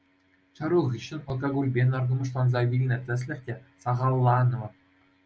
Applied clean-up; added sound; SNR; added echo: none; none; none; none.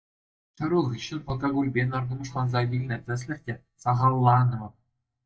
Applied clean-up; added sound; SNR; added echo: neural mask model DeepFilterNet 3.